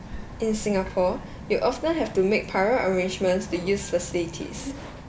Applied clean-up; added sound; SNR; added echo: none; Bird vocalization, bird call, bird song; 12 dB; none.